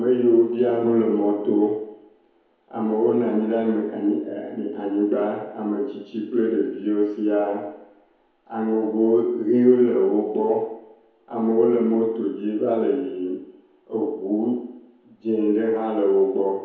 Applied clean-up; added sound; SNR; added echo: none; none; none; reverberation time 1.0 s.